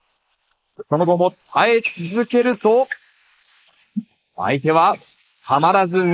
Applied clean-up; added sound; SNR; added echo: neural mask model Resemble Enhance denoiser.